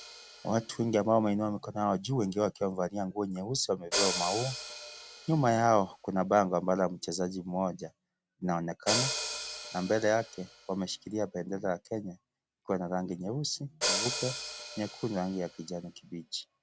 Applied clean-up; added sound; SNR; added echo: none; Hi-hat; 8 dB; none.